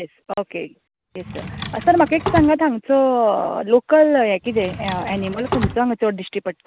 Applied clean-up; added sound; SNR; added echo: none; Drawer open or close; 9 dB; none.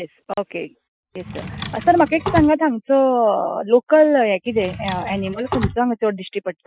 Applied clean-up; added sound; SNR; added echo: classical method Wiener filter.